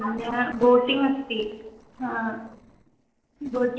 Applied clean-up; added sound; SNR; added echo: neural separator model SepFormer DNS4.